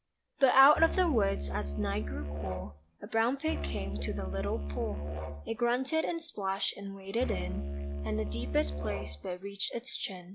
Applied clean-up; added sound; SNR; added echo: none; Musical instrument; 3 dB; none.